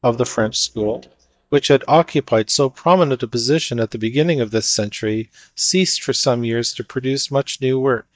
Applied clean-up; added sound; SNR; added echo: neural mask model DeepFilterNet 3.